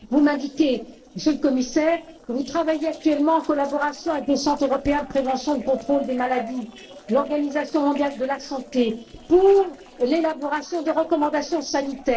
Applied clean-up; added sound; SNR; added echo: neural separator model SepFormer DNS4.